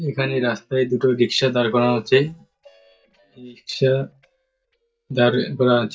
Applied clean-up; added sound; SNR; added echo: neural mask model DeepFilterNet 3.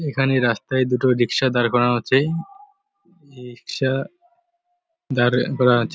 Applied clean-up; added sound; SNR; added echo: none; none; none; none.